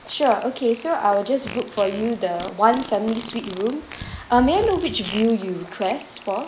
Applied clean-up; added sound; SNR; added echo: none; Fart; 16 dB; none.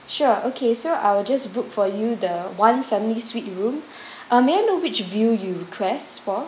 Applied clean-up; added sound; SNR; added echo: none; none; none; none.